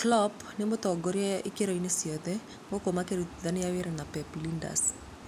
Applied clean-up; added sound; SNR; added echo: none; Water; 17 dB; none.